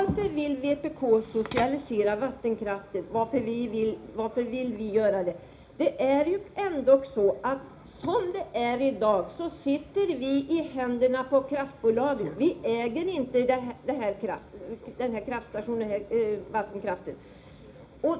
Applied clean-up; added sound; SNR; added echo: none; none; none; reverberation time 0.4 s.